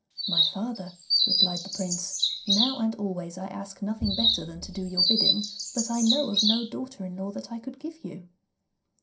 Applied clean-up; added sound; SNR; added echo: none; Chirp, tweet; -4 dB; reverberation time 0.3 s.